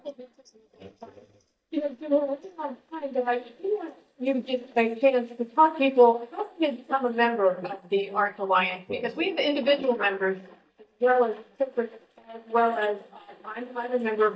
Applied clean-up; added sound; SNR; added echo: neural mask model DeepFilterNet 3.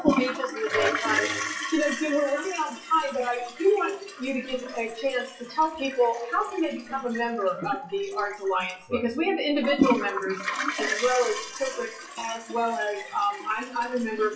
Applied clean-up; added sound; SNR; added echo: classical method WPE with log-MMSE.